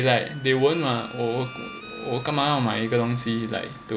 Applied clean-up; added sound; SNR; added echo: none; Harmonica; 16 dB; none.